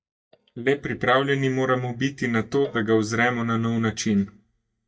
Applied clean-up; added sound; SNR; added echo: neural mask model DeepFilterNet 3.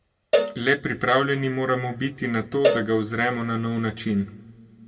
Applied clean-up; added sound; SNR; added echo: none; Cowbell; 4 dB; reverberation time 1.1 s.